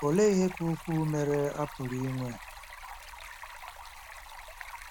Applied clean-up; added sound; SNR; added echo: none; Stream; 13 dB; none.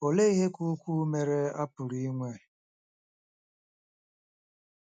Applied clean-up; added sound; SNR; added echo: none; none; none; none.